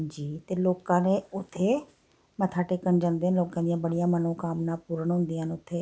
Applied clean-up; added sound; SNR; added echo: none; none; none; none.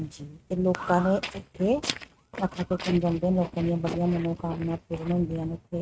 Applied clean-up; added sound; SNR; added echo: neural mask model RNNoise.